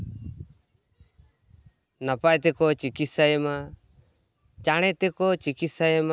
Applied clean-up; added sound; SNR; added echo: none; none; none; none.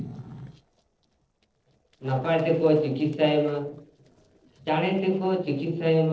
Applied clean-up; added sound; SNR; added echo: neural separator model SepFormer DNS4.